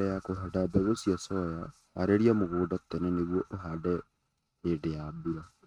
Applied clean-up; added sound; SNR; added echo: neural mask model RNNoise.